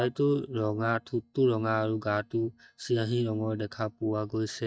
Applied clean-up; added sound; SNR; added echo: neural mask model DeepFilterNet 3.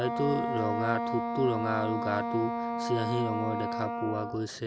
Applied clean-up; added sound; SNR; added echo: none; Wind instrument, woodwind instrument; 1 dB; none.